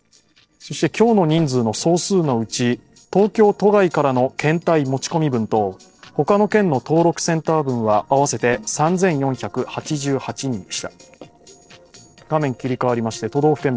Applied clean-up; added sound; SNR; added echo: neural separator model SepFormer DNS4.